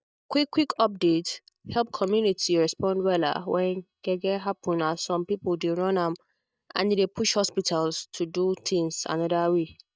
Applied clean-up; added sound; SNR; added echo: neural mask model DeepFilterNet 3.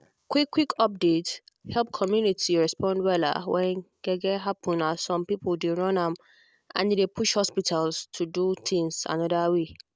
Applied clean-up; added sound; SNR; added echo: none; none; none; none.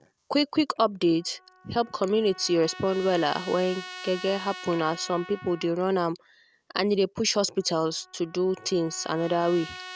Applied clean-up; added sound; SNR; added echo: none; Trumpet; 17 dB; none.